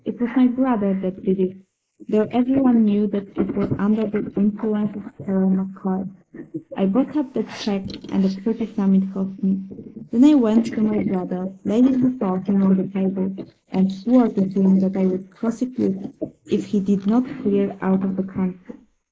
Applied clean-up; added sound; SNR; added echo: neural mask model Resemble Enhance denoiser.